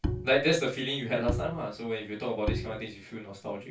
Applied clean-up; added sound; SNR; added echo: none; Bowed string instrument; 6 dB; reverberation time 0.2 s.